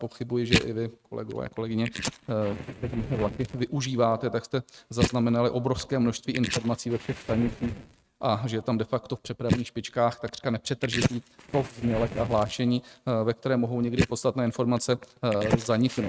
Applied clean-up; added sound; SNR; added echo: neural mask model RNNoise.